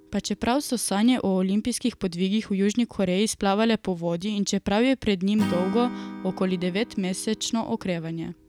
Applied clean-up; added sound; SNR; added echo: none; Acoustic guitar / Strum; 15 dB; none.